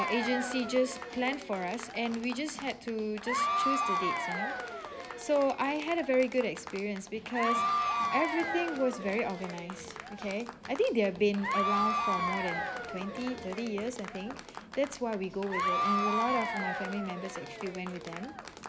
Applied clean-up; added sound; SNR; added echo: none; Applause / Crowd / Cheering; 2 dB; none.